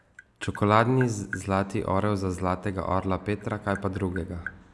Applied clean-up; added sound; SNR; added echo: none; Tap; 18 dB; none.